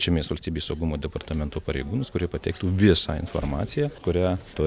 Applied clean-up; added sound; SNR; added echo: none; none; none; none.